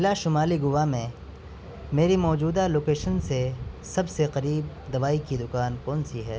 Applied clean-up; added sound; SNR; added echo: none; none; none; none.